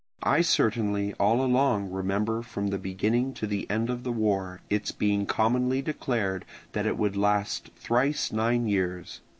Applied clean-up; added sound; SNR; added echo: none; none; none; none.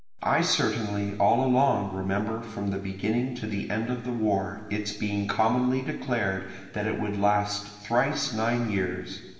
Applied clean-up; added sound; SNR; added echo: none; none; none; reverberation time 1.4 s.